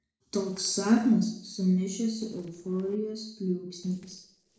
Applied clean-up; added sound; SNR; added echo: neural separator model SepFormer DNS4.